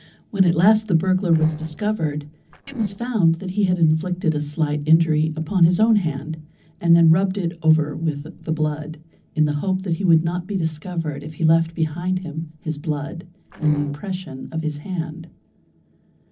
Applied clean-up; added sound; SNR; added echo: neural separator model SepFormer DNS4.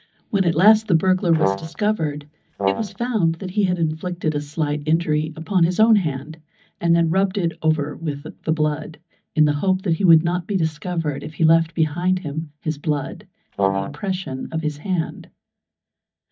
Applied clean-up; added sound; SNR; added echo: neural mask model DeepFilterNet 3.